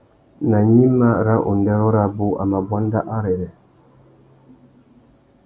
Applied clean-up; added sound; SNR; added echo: none; none; none; none.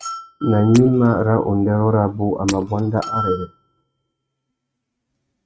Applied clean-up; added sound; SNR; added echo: neural mask model RNNoise.